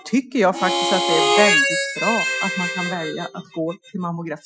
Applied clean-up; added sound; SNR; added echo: classical method Wiener filter.